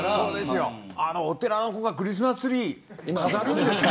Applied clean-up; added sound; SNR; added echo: none; none; none; none.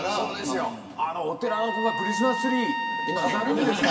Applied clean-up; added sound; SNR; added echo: none; Trumpet; 5 dB; reverberation time 1.8 s.